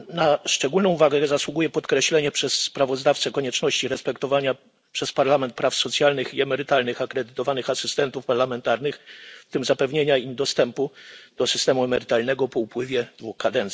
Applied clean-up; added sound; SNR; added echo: none; none; none; none.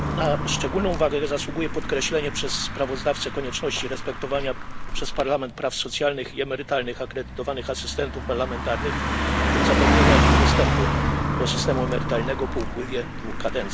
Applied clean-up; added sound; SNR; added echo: none; Car passing by; -2 dB; none.